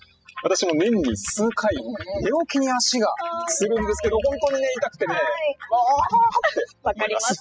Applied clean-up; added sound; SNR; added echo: classical method spectral subtraction.